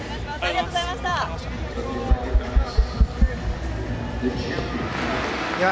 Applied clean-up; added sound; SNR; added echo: none; none; none; none.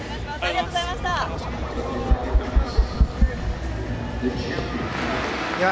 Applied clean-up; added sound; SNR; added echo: none; Scratching (performance technique); 15 dB; none.